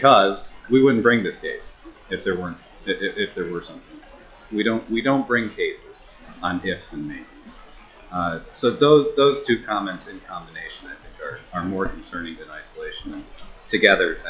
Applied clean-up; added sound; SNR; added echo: classical method log-MMSE.